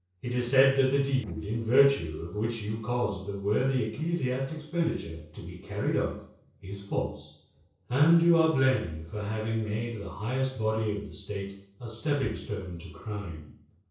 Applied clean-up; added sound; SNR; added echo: neural separator model SepFormer DNS4.